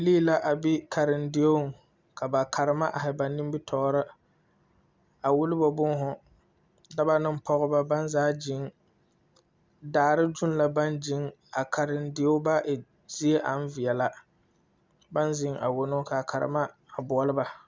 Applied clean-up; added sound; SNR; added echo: none; none; none; none.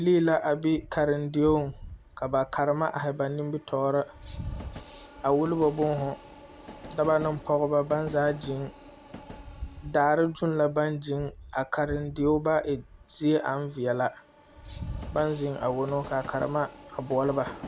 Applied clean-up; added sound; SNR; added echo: none; Train; 16 dB; none.